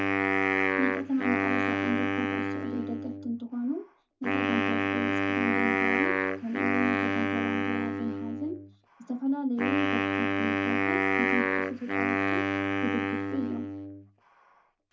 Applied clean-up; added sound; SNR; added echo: none; Wind instrument, woodwind instrument; -5 dB; reverberation time 0.3 s.